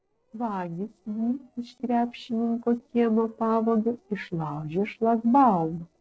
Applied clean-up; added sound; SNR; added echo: neural separator model SepFormer DNS4.